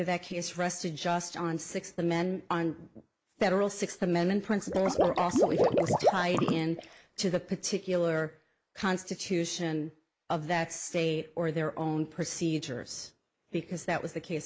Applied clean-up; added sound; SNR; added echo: neural mask model Resemble Enhance denoiser.